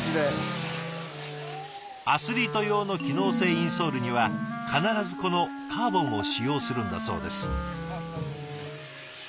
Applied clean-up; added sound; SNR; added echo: none; Wind instrument, woodwind instrument; 6 dB; none.